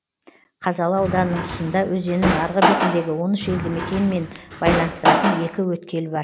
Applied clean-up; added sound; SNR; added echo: none; Drawer open or close; 0 dB; none.